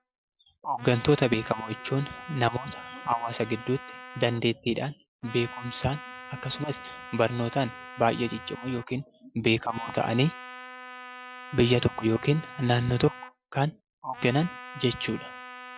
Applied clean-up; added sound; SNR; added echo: none; Trumpet; 15 dB; none.